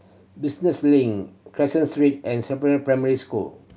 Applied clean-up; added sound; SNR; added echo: none; none; none; none.